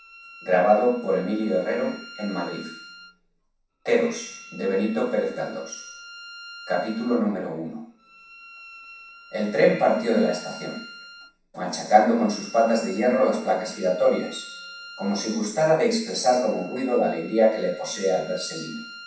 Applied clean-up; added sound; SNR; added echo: none; Bowed string instrument; 20 dB; reverberation time 0.7 s.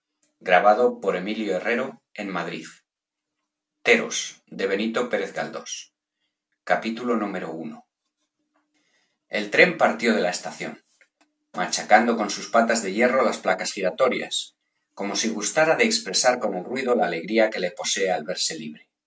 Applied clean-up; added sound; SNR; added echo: none; none; none; none.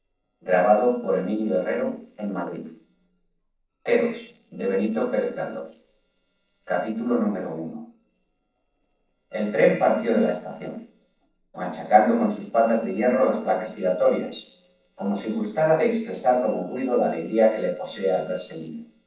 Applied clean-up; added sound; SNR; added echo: neural separator model SepFormer DNS4.